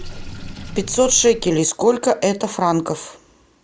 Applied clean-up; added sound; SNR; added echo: none; Sink (filling or washing) / Water; 15 dB; none.